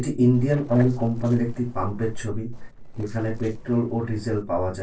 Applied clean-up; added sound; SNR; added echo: neural separator model SepFormer DNS4.